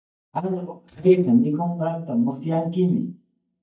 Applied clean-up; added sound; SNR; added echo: neural mask model DeepFilterNet 3.